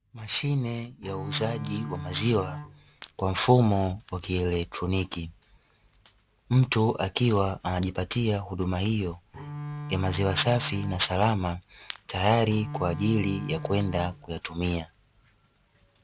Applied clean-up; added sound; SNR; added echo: none; Bowed string instrument; 11 dB; none.